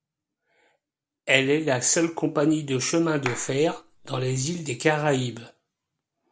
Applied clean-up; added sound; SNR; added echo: none; Clapping; 13 dB; none.